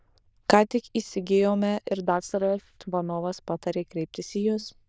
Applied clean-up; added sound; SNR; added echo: neural diffusion model UNIVERSE++.